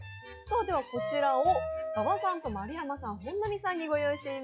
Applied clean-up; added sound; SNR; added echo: classical method log-MMSE.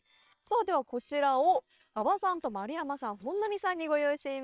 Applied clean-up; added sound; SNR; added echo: neural separator model SepFormer WHAM!.